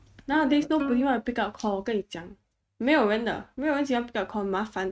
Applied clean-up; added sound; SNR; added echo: neural mask model RNNoise.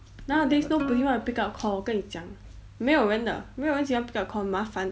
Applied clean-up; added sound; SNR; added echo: none; Plucked string instrument; 14 dB; none.